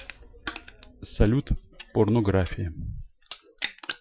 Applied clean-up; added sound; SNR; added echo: classical method Wiener filter.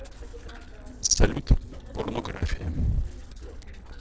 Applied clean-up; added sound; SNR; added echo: neural separator model SepFormer DNS4.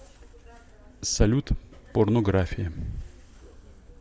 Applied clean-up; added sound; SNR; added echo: none; none; none; none.